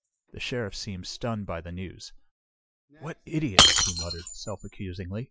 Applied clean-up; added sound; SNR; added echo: classical method Wiener filter.